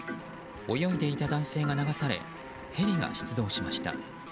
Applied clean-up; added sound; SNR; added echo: none; Guitar; 13 dB; none.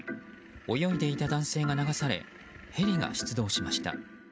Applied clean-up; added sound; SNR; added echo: none; none; none; none.